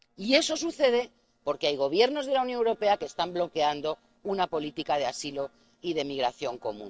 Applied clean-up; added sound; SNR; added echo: neural separator model SepFormer DNS4.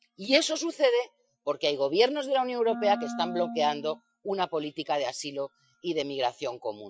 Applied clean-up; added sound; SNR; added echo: classical method Wiener filter.